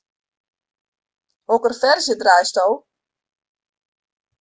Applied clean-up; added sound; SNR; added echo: none; none; none; none.